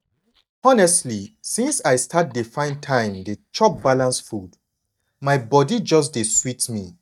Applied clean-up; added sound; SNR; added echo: neural mask model DeepFilterNet 3.